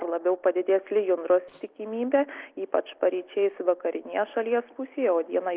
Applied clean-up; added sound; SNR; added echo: neural separator model SepFormer DNS4.